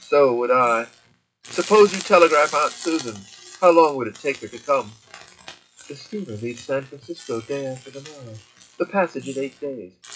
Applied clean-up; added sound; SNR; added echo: classical method WPE with log-MMSE.